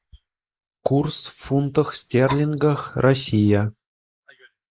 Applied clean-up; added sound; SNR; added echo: neural mask model Resemble Enhance denoiser.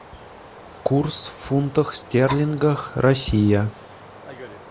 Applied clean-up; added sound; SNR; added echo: none; Dog + Stream; 17 dB; none.